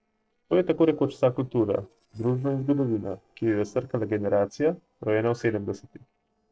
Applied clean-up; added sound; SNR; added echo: neural separator model SepFormer DNS4.